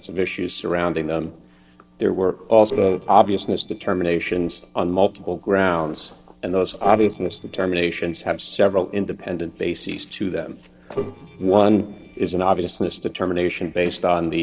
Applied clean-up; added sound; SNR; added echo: neural separator model SepFormer DNS4.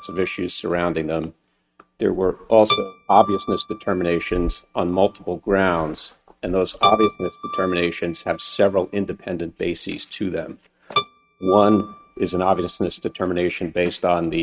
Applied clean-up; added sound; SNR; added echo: neural mask model RNNoise.